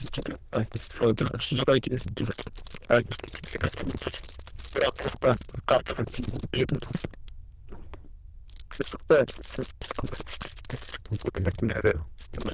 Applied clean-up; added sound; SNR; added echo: neural diffusion model UNIVERSE++.